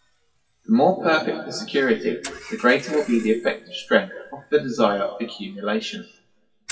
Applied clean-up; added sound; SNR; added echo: classical method WPE with log-MMSE.